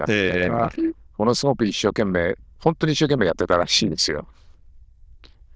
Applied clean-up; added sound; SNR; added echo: neural diffusion model UNIVERSE++.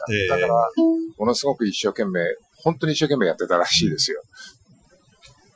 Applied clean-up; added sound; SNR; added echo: classical method Wiener filter.